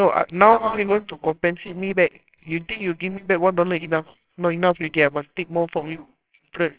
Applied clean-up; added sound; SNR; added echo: neural separator model SepFormer WHAMR!.